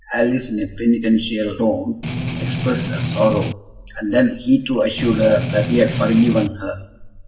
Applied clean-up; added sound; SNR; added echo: none; Strum; 4 dB; reverberation time 0.7 s.